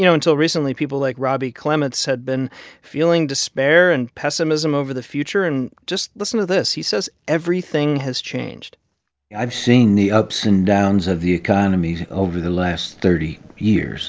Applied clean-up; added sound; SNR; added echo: none; none; none; none.